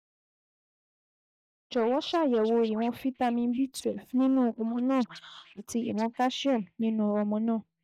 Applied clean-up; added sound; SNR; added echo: neural mask model DeepFilterNet 3.